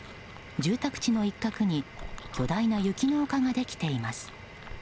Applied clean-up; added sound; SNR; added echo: none; Chewing, mastication; 16 dB; none.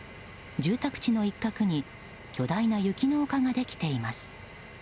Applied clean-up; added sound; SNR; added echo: none; none; none; none.